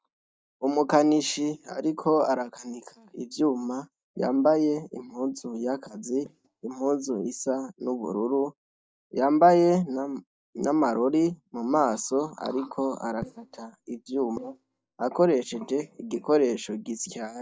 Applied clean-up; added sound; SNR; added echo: neural mask model DeepFilterNet 3.